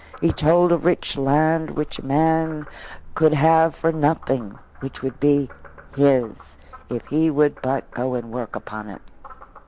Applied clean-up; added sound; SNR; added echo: none; Frog; 19 dB; none.